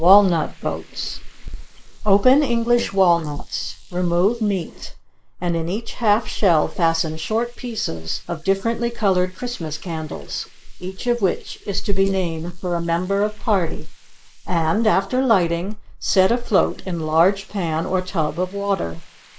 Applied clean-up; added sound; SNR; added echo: neural mask model Resemble Enhance denoiser.